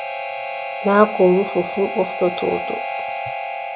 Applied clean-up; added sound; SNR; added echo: none; Harmonica; 6 dB; none.